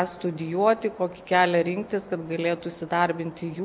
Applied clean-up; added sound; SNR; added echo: none; none; none; none.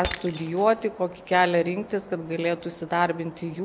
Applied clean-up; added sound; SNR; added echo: none; Shatter; 17 dB; none.